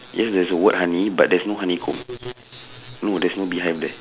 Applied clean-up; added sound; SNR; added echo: none; none; none; none.